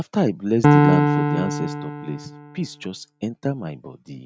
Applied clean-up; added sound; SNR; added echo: neural mask model RNNoise.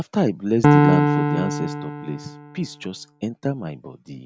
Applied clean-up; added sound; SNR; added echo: none; Piano; -5 dB; none.